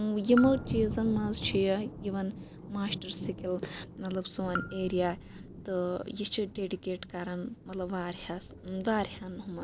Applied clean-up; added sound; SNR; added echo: none; Raindrop / Drip + Thunder; 10 dB; none.